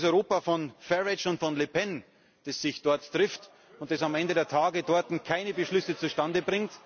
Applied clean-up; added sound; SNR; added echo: none; none; none; none.